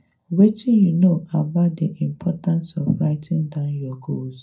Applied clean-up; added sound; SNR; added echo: none; none; none; reverberation time 0.2 s.